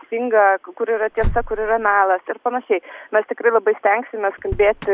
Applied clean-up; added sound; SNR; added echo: none; Motor vehicle (road); 12 dB; none.